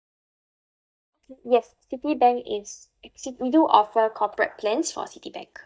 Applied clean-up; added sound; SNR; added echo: neural mask model DeepFilterNet 3.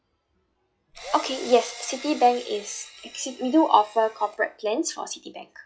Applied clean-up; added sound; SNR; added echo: classical method log-MMSE.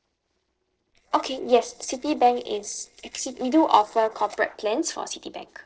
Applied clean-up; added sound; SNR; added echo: neural separator model SepFormer DNS4.